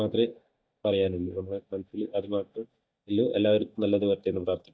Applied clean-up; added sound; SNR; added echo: neural mask model DeepFilterNet 3.